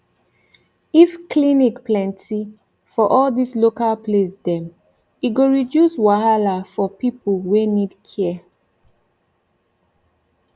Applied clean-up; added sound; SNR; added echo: none; none; none; none.